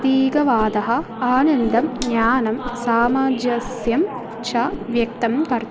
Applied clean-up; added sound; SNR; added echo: none; Whoosh, swoosh, swish; 16 dB; none.